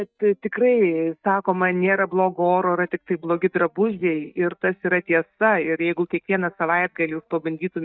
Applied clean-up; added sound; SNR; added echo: neural mask model DeepFilterNet 3.